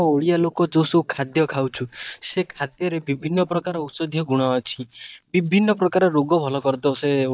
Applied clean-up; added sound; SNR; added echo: neural mask model DeepFilterNet 3.